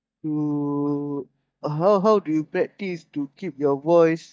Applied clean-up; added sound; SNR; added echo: neural mask model DeepFilterNet 3.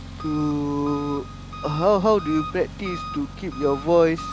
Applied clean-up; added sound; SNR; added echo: none; Engine; 11 dB; none.